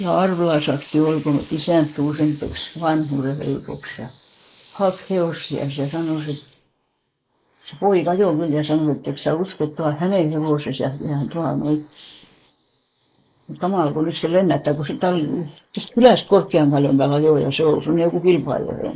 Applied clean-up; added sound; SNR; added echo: neural mask model Resemble Enhance denoiser.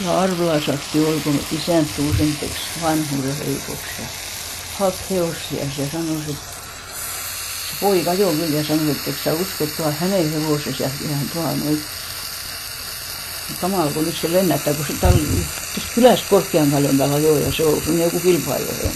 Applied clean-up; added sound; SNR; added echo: none; Frying (food); 9 dB; none.